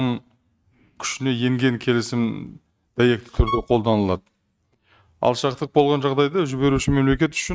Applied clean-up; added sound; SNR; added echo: neural mask model RNNoise.